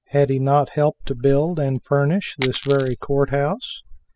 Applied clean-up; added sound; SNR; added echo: classical method spectral subtraction.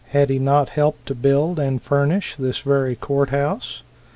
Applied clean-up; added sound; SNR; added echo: none; none; none; none.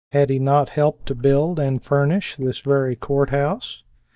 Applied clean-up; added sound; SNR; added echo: neural mask model DeepFilterNet 3.